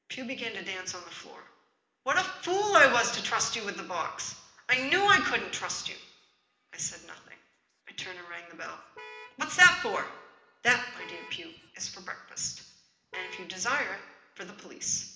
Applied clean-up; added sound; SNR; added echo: none; Vehicle horn, car horn, honking; 18 dB; reverberation time 1.0 s.